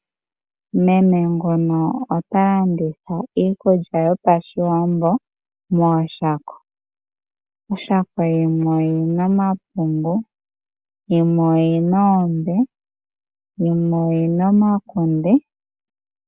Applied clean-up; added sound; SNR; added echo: none; none; none; none.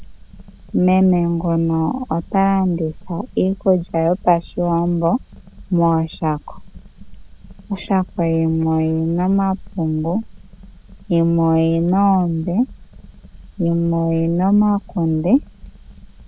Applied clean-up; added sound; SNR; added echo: none; Fire; 19 dB; none.